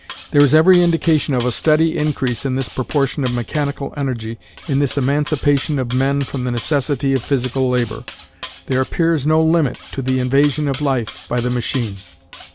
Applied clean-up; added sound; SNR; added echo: none; Cutlery, silverware; 17 dB; none.